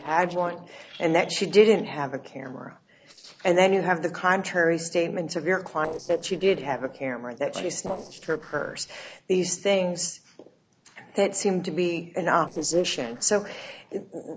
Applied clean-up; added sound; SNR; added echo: neural separator model SepFormer DNS4.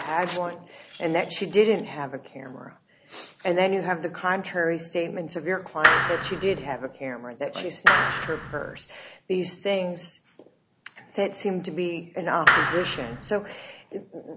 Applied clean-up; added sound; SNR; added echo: none; Clapping; -4 dB; none.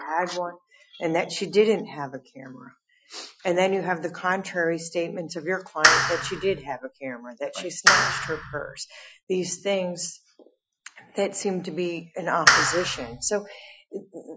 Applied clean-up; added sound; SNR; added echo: classical method Wiener filter.